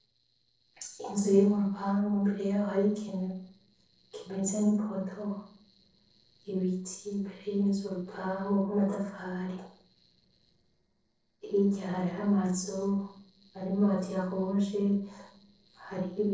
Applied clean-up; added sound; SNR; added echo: neural separator model SepFormer DNS4.